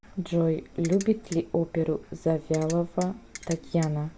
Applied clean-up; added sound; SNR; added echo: none; Ratchet, pawl; 16 dB; none.